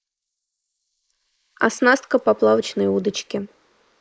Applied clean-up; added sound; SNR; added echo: neural mask model Resemble Enhance denoiser.